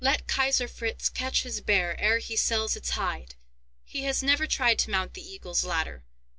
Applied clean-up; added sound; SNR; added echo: none; none; none; none.